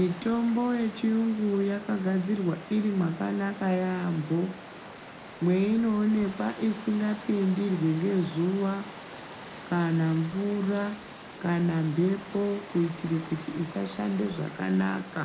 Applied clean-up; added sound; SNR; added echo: none; Water; 16 dB; reverberation time 0.3 s.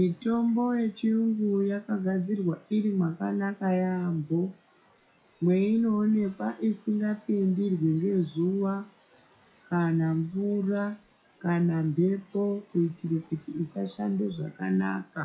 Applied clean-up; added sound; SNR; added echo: classical method WPE with log-MMSE.